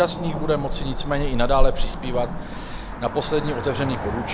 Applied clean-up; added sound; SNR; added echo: none; Cricket / Motor vehicle (road); -2 dB; none.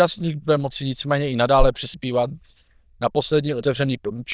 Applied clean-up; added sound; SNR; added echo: neural diffusion model UNIVERSE++.